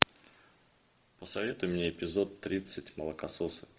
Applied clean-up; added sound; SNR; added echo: none; none; none; none.